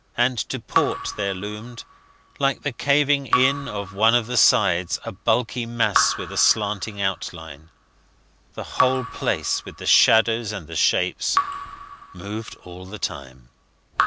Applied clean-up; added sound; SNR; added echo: none; Raindrop / Drip; 7 dB; none.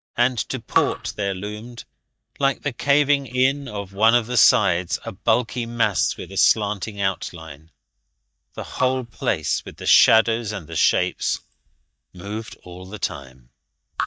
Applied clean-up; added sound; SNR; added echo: neural mask model DeepFilterNet 3.